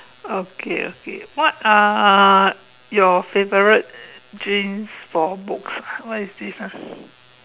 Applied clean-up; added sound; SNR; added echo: none; none; none; none.